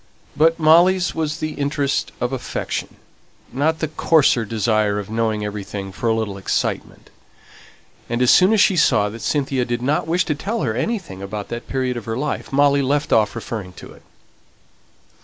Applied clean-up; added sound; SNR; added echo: none; none; none; none.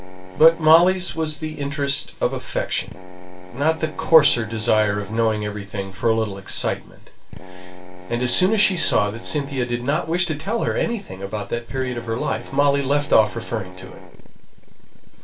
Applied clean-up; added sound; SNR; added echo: none; Drill; 19 dB; reverberation time 0.2 s.